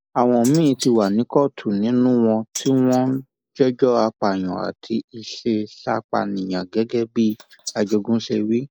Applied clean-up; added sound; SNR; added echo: neural mask model Resemble Enhance denoiser.